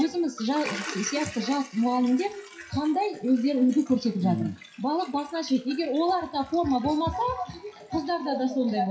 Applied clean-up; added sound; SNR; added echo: classical method WPE with log-MMSE.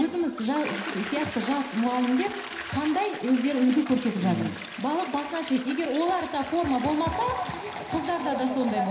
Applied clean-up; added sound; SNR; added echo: none; Toilet flush; 12 dB; reverberation time 0.9 s.